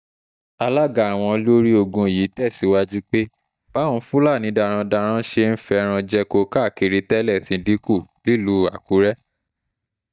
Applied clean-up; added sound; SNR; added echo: neural mask model DeepFilterNet 3.